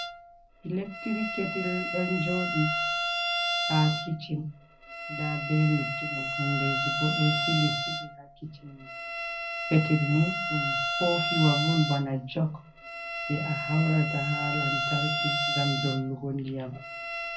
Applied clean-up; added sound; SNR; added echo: none; Bowed string instrument; 2 dB; reverberation time 0.4 s.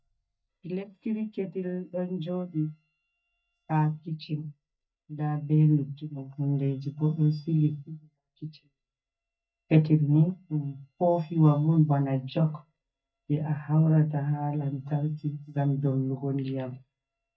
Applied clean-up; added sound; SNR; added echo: neural mask model DeepFilterNet 3.